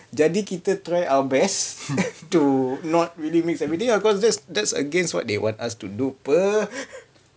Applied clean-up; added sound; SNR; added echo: none; none; none; none.